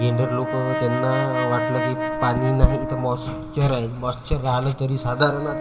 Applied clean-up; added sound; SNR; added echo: none; Brass instrument; 6 dB; reverberation time 0.3 s.